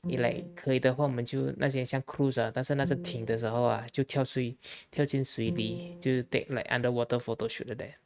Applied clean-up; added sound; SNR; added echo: neural mask model RNNoise.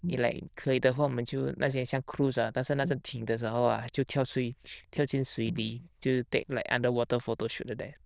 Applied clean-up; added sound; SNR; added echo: neural diffusion model UNIVERSE++.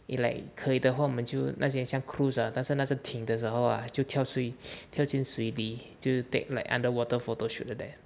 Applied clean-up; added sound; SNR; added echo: none; none; none; none.